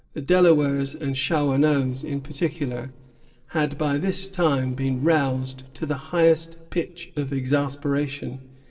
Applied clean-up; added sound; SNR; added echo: neural separator model SepFormer DNS4.